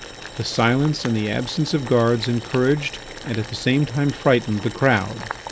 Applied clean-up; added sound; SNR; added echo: none; Boiling; 14 dB; none.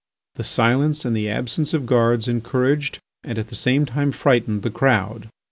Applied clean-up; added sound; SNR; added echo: none; none; none; none.